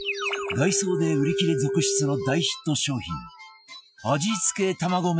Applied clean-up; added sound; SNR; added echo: classical method Wiener filter.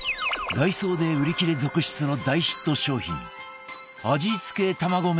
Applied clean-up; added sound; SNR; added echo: none; none; none; none.